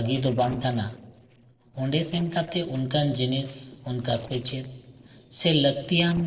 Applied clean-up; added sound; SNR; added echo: neural separator model SepFormer DNS4.